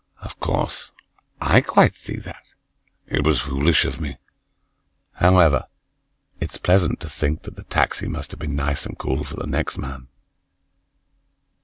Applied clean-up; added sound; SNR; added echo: none; none; none; none.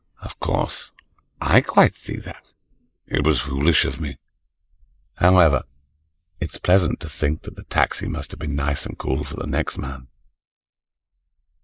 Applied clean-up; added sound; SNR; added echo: neural mask model Resemble Enhance denoiser.